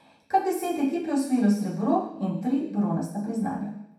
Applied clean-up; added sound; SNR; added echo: none; none; none; reverberation time 0.7 s.